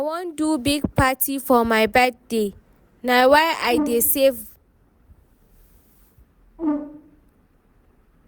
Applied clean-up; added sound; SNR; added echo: none; Brass instrument; 6 dB; none.